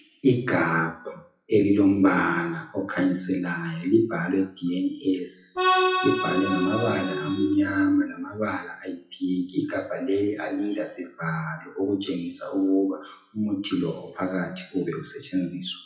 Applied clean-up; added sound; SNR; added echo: classical method WPE with log-MMSE.